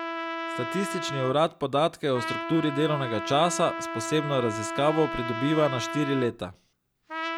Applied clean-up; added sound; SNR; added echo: none; Trumpet; 6 dB; none.